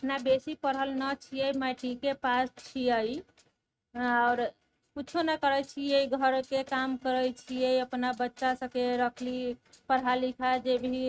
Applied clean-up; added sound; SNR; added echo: neural mask model RNNoise.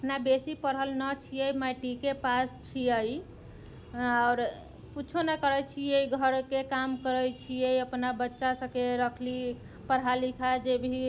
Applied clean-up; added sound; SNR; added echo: none; none; none; none.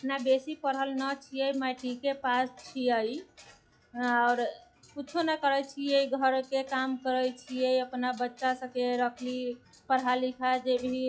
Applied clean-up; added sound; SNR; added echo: classical method log-MMSE.